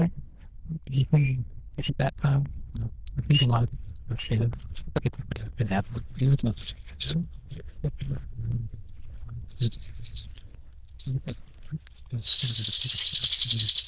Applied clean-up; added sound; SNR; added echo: neural diffusion model UNIVERSE++.